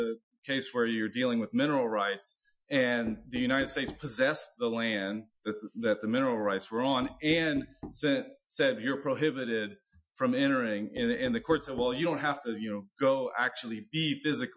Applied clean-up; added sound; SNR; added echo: classical method Wiener filter.